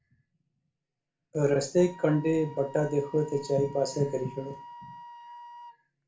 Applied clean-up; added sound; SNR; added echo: none; Wind instrument, woodwind instrument; 19 dB; reverberation time 0.3 s.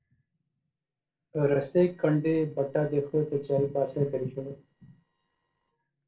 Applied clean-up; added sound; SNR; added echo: neural separator model SepFormer DNS4.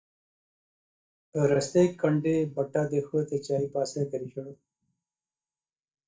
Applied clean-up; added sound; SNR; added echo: neural mask model DeepFilterNet 3.